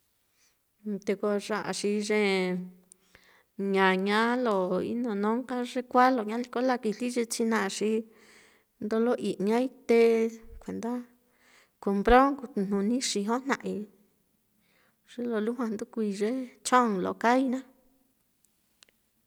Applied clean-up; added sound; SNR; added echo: none; none; none; none.